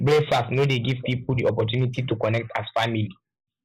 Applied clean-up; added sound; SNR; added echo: neural mask model Resemble Enhance denoiser.